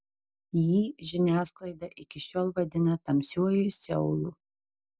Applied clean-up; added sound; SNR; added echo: none; none; none; none.